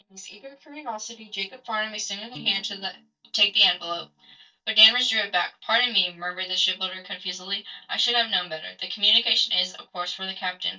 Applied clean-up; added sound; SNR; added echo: neural mask model DeepFilterNet 3.